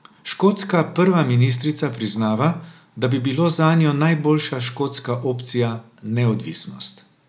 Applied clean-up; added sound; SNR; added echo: none; none; none; none.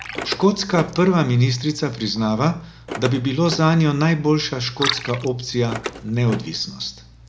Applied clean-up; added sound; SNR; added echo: none; Car + Liquid; 12 dB; none.